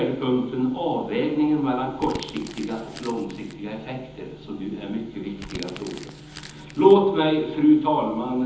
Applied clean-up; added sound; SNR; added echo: none; Crumpling, crinkling; 18 dB; reverberation time 1.3 s.